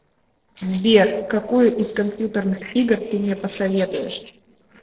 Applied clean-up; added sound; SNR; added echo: neural separator model SepFormer DNS4.